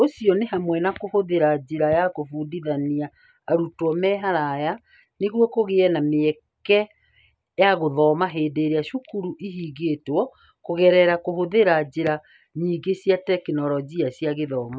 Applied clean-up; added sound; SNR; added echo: none; none; none; none.